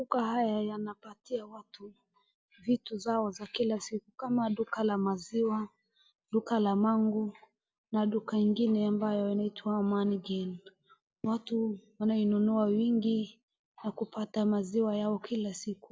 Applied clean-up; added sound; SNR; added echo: none; none; none; none.